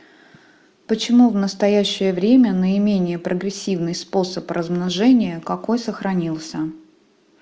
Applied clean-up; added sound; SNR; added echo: none; none; none; none.